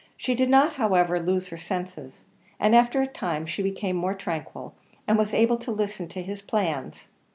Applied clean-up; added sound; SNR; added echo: none; none; none; none.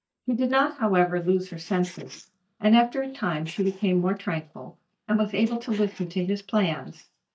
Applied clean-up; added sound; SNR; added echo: neural mask model DeepFilterNet 3.